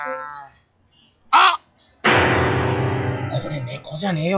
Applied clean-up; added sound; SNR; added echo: classical method log-MMSE.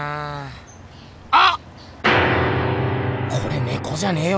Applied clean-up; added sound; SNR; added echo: none; none; none; none.